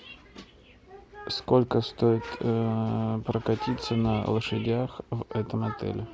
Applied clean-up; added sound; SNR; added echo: none; none; none; none.